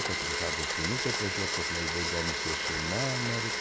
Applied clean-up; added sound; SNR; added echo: none; Domestic sounds, home sounds; -4 dB; none.